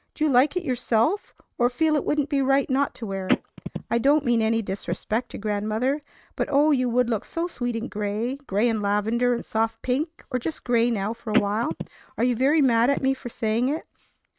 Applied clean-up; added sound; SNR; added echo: neural mask model RNNoise.